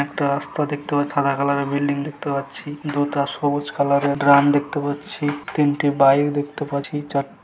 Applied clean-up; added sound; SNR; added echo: none; none; none; none.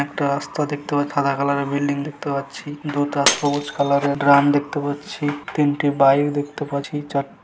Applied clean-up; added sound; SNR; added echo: none; Shatter; 13 dB; none.